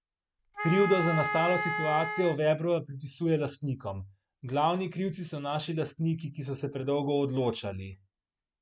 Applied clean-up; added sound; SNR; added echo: none; Wind instrument, woodwind instrument; 3 dB; none.